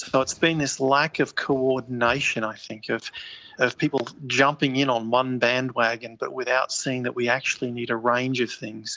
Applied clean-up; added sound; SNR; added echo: none; none; none; none.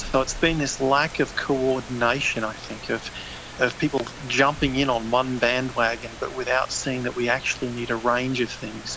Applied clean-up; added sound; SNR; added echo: none; Rain; 14 dB; none.